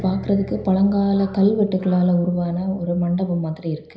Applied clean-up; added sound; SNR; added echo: none; Bowed string instrument; 19 dB; reverberation time 0.5 s.